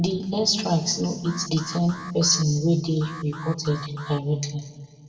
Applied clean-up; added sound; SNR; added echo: none; Alarm; 17 dB; reverberation time 1.7 s.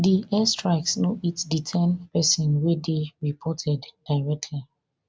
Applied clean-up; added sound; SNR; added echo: none; none; none; none.